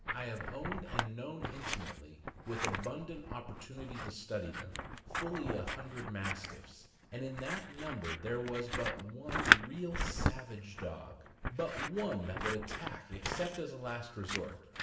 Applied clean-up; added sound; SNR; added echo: none; Scissors; -3 dB; reverberation time 0.8 s.